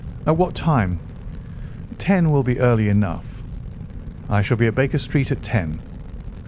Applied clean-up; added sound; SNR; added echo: none; Fire; 11 dB; none.